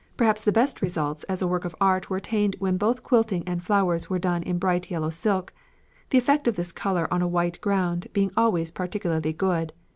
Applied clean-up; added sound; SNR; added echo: none; none; none; none.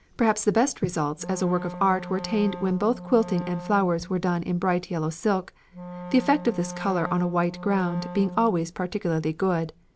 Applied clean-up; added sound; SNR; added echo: none; Wind instrument, woodwind instrument; 12 dB; none.